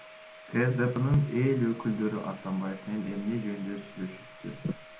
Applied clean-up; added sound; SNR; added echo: none; Domestic sounds, home sounds; 18 dB; none.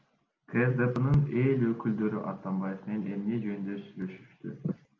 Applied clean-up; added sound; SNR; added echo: none; none; none; none.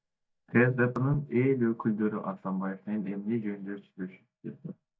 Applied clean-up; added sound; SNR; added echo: neural mask model DeepFilterNet 3.